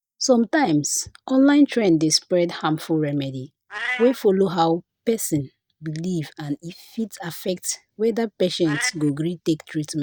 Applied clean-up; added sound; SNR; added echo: neural mask model DeepFilterNet 3.